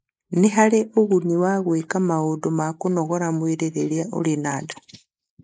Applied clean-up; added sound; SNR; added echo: neural mask model Resemble Enhance denoiser.